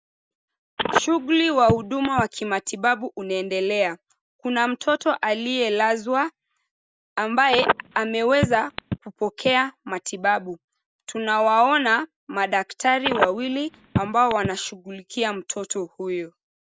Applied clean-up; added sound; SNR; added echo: none; Telephone; 3 dB; none.